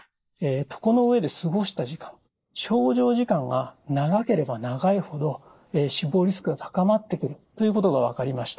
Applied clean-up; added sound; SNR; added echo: neural mask model Resemble Enhance denoiser.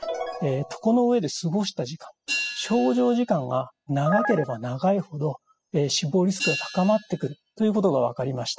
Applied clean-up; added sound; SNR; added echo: classical method spectral subtraction.